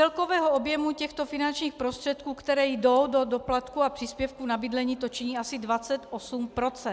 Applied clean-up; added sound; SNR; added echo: none; none; none; none.